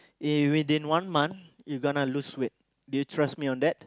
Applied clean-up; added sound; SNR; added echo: none; none; none; none.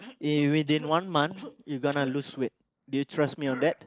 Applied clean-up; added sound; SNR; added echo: neural mask model Resemble Enhance denoiser.